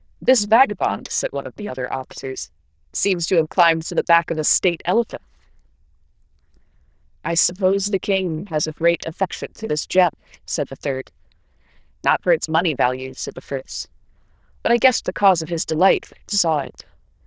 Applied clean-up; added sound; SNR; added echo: neural diffusion model UNIVERSE++.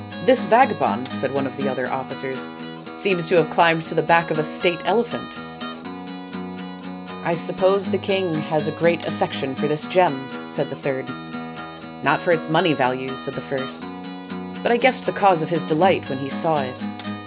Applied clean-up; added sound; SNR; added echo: none; Acoustic guitar; 9 dB; none.